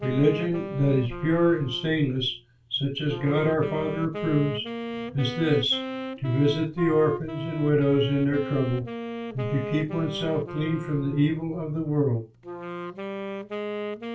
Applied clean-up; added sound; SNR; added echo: none; Wind instrument, woodwind instrument; 9 dB; reverberation time 0.3 s.